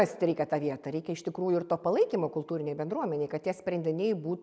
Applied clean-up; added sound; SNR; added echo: none; none; none; none.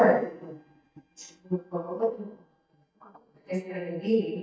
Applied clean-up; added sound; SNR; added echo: neural mask model DeepFilterNet 3.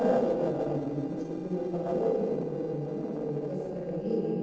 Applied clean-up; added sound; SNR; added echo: neural separator model SepFormer DNS4.